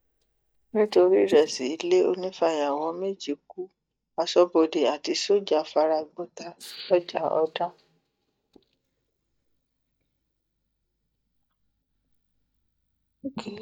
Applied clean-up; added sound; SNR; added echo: neural mask model DeepFilterNet 3.